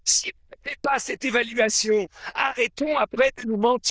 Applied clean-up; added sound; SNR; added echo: neural diffusion model UNIVERSE++.